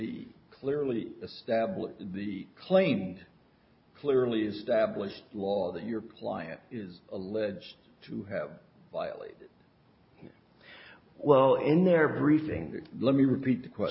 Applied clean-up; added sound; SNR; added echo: none; none; none; none.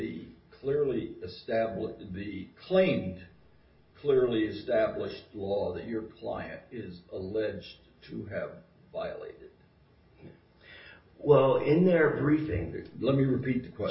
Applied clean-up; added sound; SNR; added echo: none; none; none; reverberation time 0.2 s.